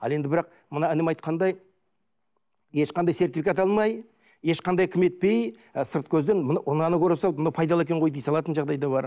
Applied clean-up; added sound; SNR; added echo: none; none; none; none.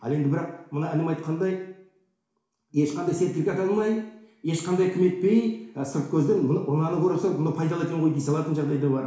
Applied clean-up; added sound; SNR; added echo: none; none; none; reverberation time 0.7 s.